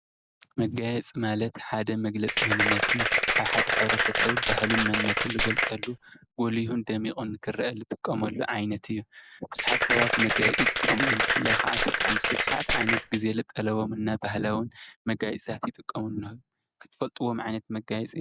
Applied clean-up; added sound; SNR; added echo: none; Applause; -5 dB; none.